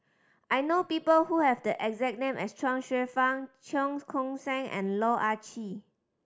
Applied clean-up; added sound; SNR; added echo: none; none; none; none.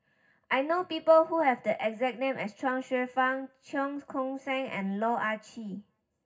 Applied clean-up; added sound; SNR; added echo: none; none; none; reverberation time 0.4 s.